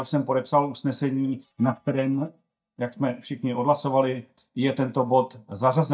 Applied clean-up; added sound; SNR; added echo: neural mask model DeepFilterNet 3.